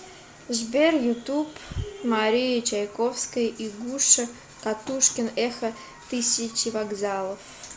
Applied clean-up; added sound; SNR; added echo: none; none; none; none.